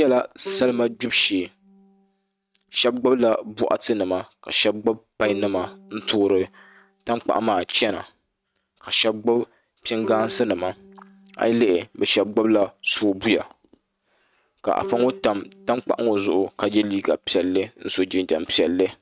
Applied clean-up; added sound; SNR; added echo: neural mask model RNNoise.